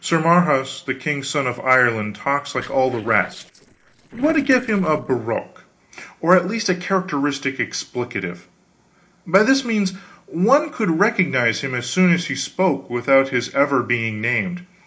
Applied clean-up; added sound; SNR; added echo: neural separator model SepFormer DNS4.